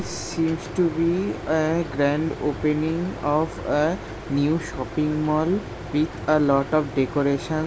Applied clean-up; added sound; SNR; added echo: none; none; none; none.